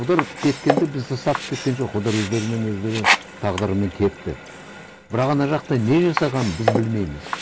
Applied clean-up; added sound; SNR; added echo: none; Sink (filling or washing); 5 dB; none.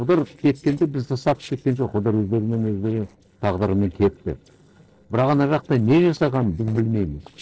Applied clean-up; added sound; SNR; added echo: neural separator model SepFormer DNS4.